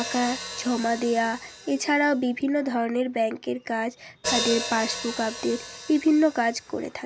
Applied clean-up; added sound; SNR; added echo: none; Hi-hat; 10 dB; none.